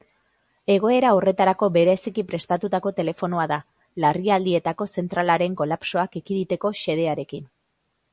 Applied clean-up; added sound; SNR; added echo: none; none; none; none.